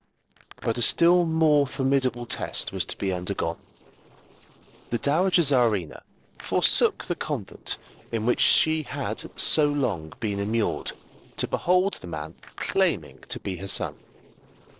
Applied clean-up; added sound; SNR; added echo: neural separator model SepFormer DNS4.